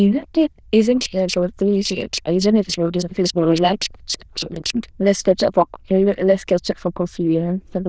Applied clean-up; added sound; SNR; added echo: neural diffusion model UNIVERSE++.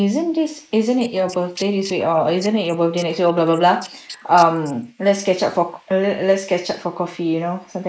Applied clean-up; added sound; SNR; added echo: neural mask model Resemble Enhance denoiser.